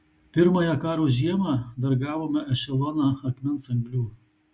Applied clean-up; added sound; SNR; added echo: none; none; none; none.